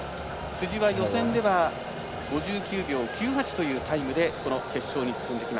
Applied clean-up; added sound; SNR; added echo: none; Bathtub (filling or washing) / Water tap, faucet; 12 dB; none.